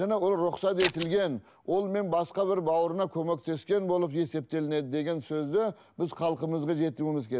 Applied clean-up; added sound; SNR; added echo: none; Scissors; 3 dB; none.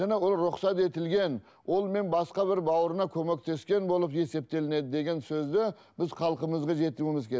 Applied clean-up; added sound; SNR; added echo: none; none; none; none.